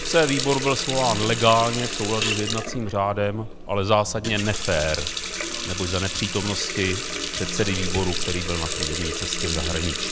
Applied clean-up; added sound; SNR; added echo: none; Water tap, faucet; 4 dB; none.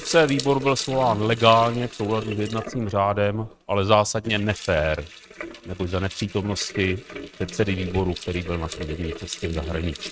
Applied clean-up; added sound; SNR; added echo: neural mask model RNNoise.